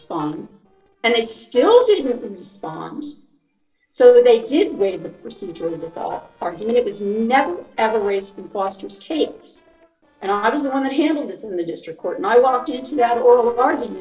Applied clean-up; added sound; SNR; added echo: neural separator model SepFormer DNS4.